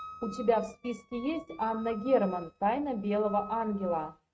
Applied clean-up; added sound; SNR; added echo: neural mask model RNNoise.